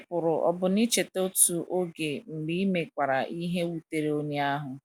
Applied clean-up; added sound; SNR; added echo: none; none; none; none.